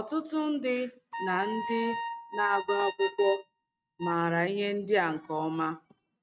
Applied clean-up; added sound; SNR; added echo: neural mask model RNNoise.